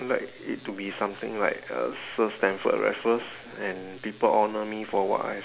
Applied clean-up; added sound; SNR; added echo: none; none; none; none.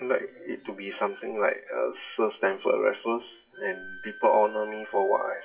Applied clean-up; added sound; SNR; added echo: classical method WPE with log-MMSE.